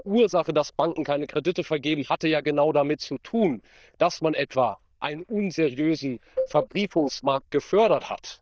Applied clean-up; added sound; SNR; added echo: neural diffusion model UNIVERSE++.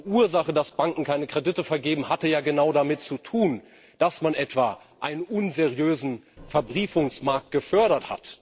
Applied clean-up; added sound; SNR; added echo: neural separator model SepFormer DNS4.